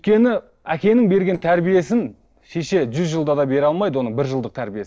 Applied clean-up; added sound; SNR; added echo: neural separator model SepFormer DNS4.